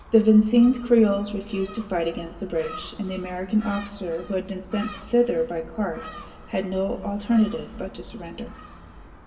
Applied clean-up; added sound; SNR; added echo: none; Gull, seagull; 17 dB; reverberation time 1.7 s.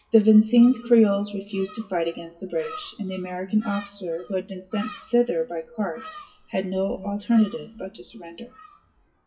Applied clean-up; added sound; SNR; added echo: classical method WPE with log-MMSE.